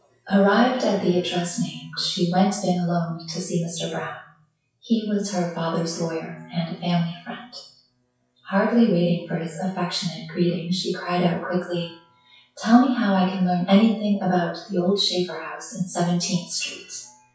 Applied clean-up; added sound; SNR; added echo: classical method WPE with log-MMSE.